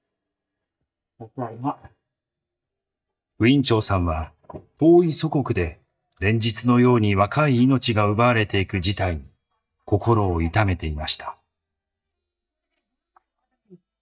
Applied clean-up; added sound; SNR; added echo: neural mask model DeepFilterNet 3.